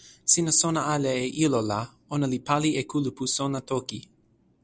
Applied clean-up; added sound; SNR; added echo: none; none; none; none.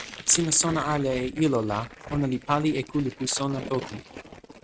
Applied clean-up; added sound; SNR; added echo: neural mask model RNNoise.